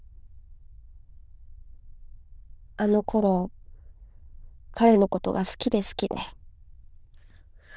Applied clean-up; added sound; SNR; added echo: neural diffusion model UNIVERSE++.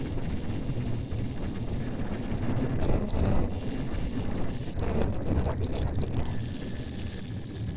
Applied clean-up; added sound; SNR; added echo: neural separator model SepFormer DNS4.